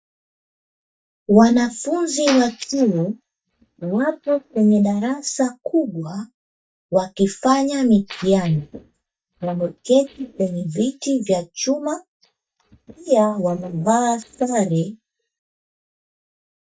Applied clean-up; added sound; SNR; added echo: neural mask model DeepFilterNet 3.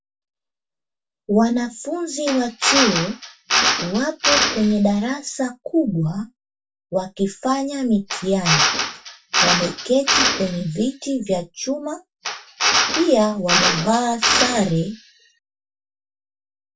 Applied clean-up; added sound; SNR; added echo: none; Drill; -1 dB; reverberation time 0.1 s.